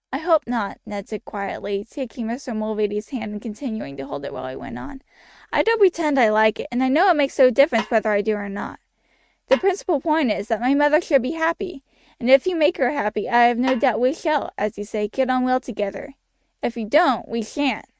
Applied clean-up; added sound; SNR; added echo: neural mask model RNNoise.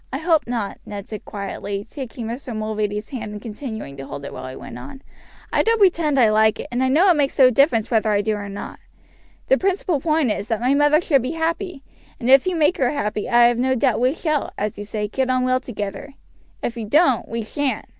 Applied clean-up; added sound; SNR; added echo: none; none; none; none.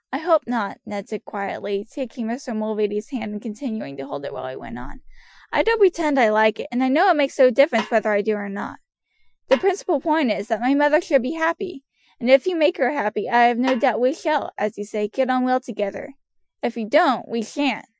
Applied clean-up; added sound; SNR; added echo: classical method Wiener filter.